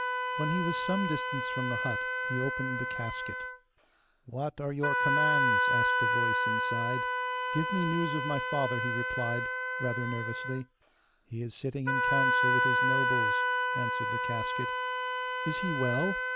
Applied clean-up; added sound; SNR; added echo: none; Wind instrument, woodwind instrument; -5 dB; none.